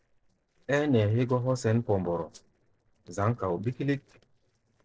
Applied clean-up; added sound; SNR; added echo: neural separator model SepFormer DNS4.